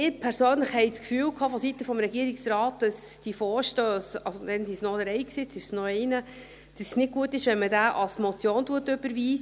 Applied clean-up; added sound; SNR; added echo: none; none; none; none.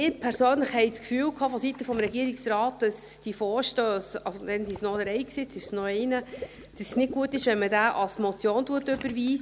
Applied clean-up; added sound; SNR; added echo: none; Water / Liquid; 19 dB; none.